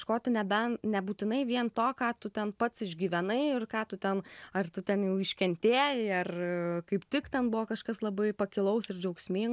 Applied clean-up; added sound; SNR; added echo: none; none; none; none.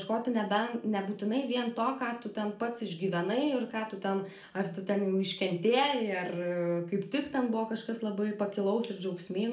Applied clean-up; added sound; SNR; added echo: none; none; none; reverberation time 0.4 s.